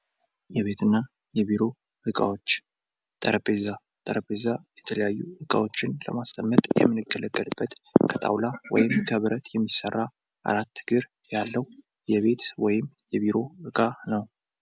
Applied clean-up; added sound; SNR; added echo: none; none; none; none.